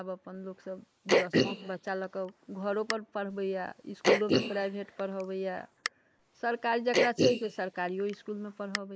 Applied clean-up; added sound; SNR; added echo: neural mask model Resemble Enhance denoiser.